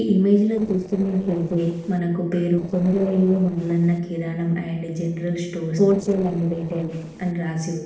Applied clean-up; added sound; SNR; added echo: neural separator model SepFormer DNS4.